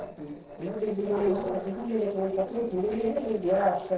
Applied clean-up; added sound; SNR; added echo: neural separator model SepFormer DNS4.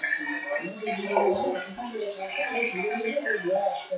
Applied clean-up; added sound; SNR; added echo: classical method WPE with log-MMSE.